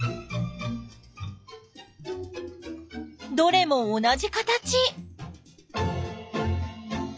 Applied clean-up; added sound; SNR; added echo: classical method log-MMSE.